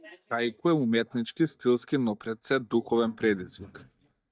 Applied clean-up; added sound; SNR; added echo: neural mask model DeepFilterNet 3.